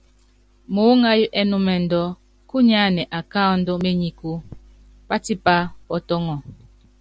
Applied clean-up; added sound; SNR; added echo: none; none; none; none.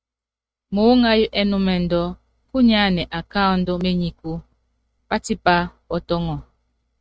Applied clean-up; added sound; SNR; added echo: neural mask model RNNoise.